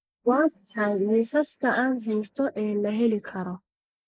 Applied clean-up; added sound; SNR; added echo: neural mask model Resemble Enhance denoiser.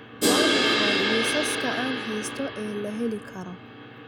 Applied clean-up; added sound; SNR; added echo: none; Crash cymbal; -4 dB; none.